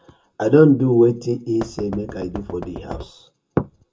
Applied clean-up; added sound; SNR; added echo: none; Knock; 14 dB; reverberation time 0.2 s.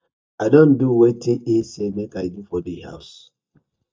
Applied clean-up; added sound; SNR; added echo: neural mask model DeepFilterNet 3.